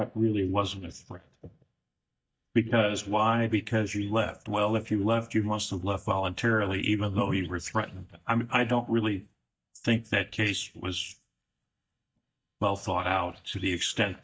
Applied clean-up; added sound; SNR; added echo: neural mask model DeepFilterNet 3.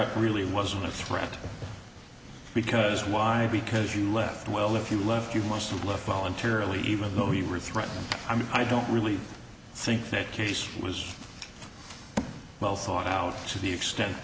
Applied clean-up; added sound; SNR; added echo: none; none; none; none.